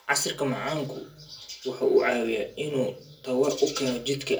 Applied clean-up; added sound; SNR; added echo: none; none; none; reverberation time 0.2 s.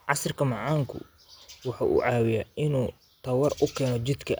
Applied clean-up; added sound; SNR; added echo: none; none; none; none.